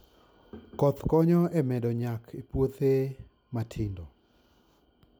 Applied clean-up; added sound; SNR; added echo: none; none; none; none.